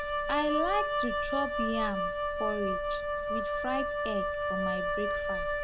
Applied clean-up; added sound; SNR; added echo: none; Wind instrument, woodwind instrument; -4 dB; none.